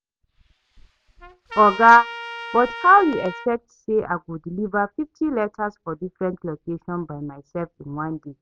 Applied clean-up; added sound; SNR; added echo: none; Trumpet; 14 dB; none.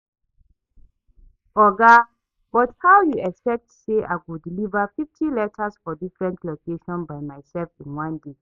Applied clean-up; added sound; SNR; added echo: neural mask model Resemble Enhance denoiser.